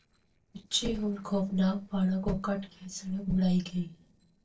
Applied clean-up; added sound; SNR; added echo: neural separator model SepFormer DNS4.